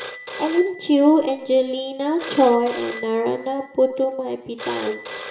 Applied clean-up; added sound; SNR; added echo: none; Telephone; 9 dB; reverberation time 0.6 s.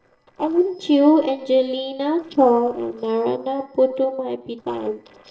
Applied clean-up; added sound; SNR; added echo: neural separator model SepFormer DNS4.